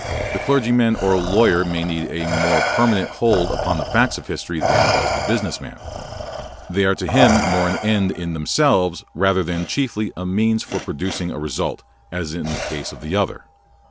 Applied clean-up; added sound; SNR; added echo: none; Respiratory sounds; 5 dB; none.